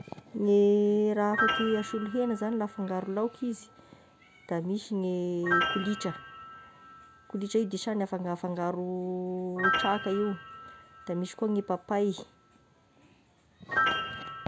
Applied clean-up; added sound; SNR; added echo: none; Piano; 6 dB; none.